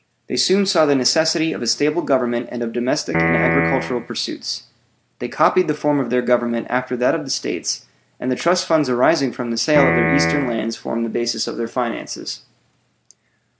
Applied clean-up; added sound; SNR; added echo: none; Piano; -1 dB; none.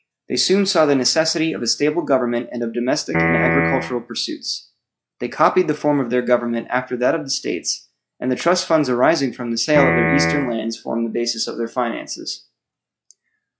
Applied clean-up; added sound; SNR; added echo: classical method log-MMSE.